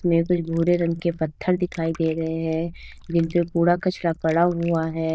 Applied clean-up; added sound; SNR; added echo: neural diffusion model UNIVERSE++.